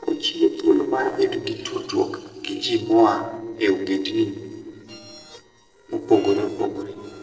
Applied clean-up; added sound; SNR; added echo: neural separator model SepFormer DNS4.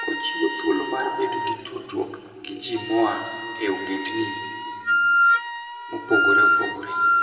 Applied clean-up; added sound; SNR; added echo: none; Wind instrument, woodwind instrument; -4 dB; reverberation time 2.5 s.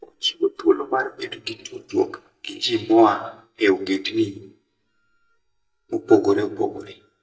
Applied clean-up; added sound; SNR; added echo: neural mask model DeepFilterNet 3.